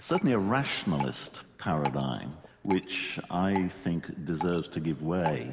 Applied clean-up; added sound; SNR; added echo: none; Drip; 12 dB; none.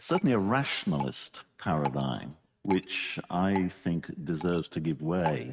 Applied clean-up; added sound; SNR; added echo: neural mask model RNNoise.